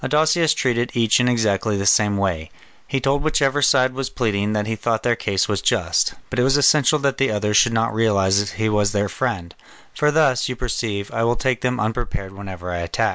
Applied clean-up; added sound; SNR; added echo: none; none; none; none.